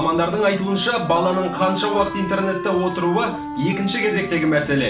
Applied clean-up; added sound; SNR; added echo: none; Wind instrument, woodwind instrument; 10 dB; reverberation time 0.4 s.